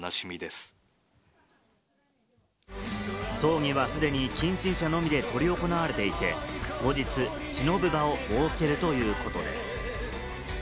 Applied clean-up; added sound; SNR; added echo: none; Drawer open or close; 17 dB; none.